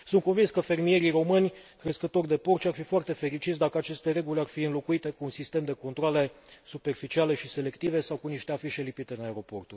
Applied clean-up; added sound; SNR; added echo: none; none; none; none.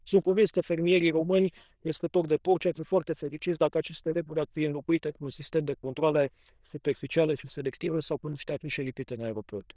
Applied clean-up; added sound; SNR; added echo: neural diffusion model UNIVERSE++.